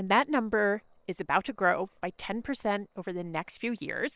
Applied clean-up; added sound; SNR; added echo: neural separator model SepFormer WHAM!.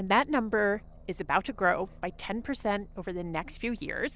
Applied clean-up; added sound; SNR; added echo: none; Aircraft; 18 dB; none.